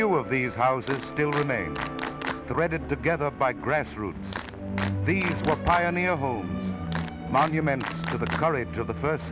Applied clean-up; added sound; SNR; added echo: none; Clapping; 10 dB; none.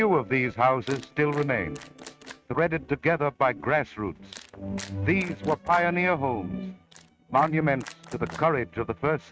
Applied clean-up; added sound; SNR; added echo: neural mask model RNNoise.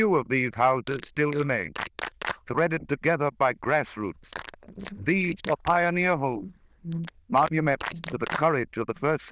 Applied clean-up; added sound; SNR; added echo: neural diffusion model UNIVERSE++.